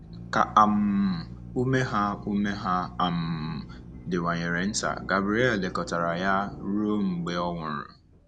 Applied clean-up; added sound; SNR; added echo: none; Drill; 15 dB; none.